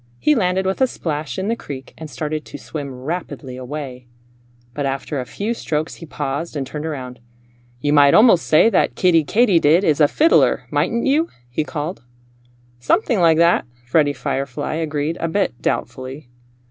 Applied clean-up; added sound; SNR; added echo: none; none; none; none.